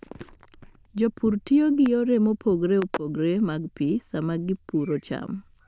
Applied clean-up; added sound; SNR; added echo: neural diffusion model UNIVERSE++.